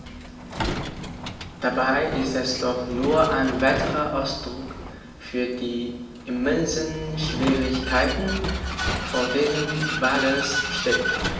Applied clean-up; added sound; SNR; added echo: none; Vehicle; 5 dB; reverberation time 0.9 s.